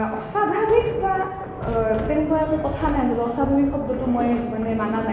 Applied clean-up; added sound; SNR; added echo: none; Thunder; 9 dB; reverberation time 1.2 s.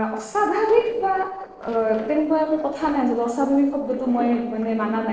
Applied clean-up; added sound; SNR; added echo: neural separator model SepFormer DNS4.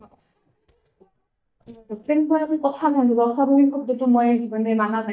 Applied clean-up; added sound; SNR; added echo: neural mask model DeepFilterNet 3.